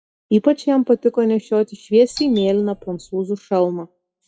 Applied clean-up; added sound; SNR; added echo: classical method WPE with log-MMSE.